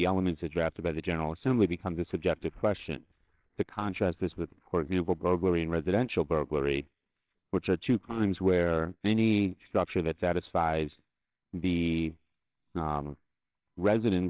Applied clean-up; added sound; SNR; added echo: neural separator model SepFormer WHAMR!.